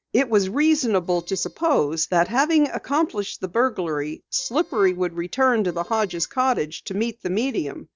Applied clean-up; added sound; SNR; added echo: neural separator model SepFormer DNS4.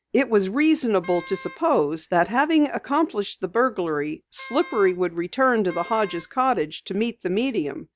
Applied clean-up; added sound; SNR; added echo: none; Wind instrument, woodwind instrument; 20 dB; none.